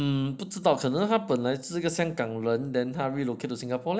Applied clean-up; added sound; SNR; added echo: none; none; none; none.